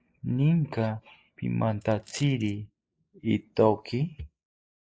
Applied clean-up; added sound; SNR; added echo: neural mask model Resemble Enhance denoiser.